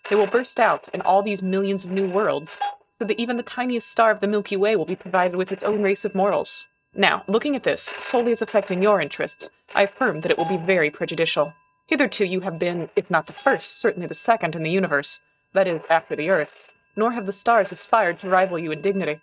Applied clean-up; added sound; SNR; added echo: neural mask model RNNoise.